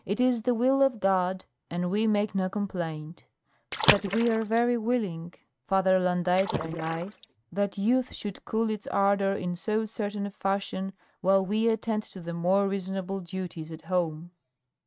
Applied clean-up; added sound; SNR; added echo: neural mask model RNNoise.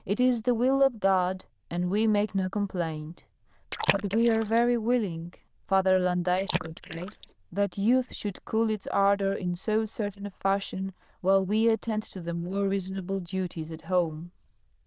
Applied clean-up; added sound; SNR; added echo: neural diffusion model UNIVERSE++.